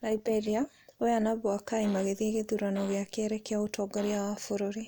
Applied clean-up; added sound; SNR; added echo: none; Fart; 16 dB; none.